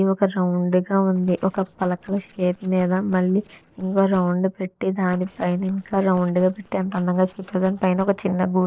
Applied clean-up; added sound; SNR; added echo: neural separator model SepFormer DNS4.